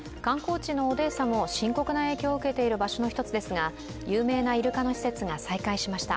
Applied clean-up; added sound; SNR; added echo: none; none; none; none.